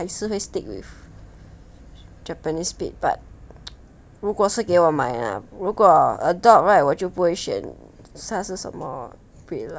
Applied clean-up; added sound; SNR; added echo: none; none; none; none.